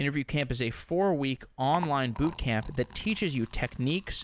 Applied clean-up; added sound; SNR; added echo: none; Liquid; 18 dB; none.